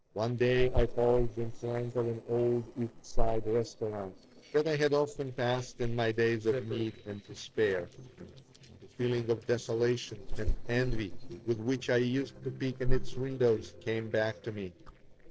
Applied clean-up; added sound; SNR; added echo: neural separator model SepFormer DNS4.